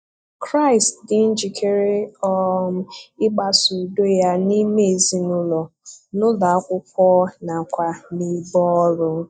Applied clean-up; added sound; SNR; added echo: neural mask model DeepFilterNet 3.